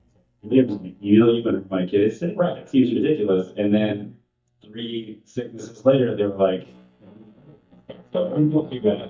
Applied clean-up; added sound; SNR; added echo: neural mask model DeepFilterNet 3.